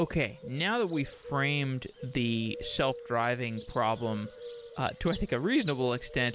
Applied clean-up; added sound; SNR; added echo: none; Bird; 14 dB; none.